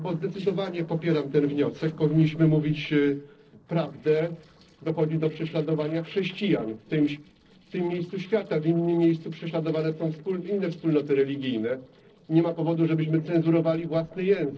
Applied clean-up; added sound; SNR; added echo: neural separator model SepFormer DNS4.